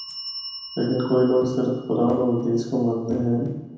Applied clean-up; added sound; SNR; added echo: none; Bell; 18 dB; reverberation time 0.9 s.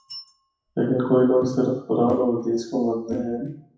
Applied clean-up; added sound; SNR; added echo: classical method WPE with log-MMSE.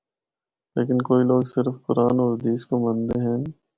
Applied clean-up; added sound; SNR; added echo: none; none; none; none.